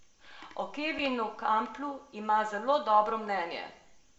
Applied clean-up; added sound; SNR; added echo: none; none; none; reverberation time 0.6 s.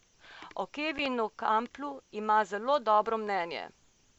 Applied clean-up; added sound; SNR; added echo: none; none; none; none.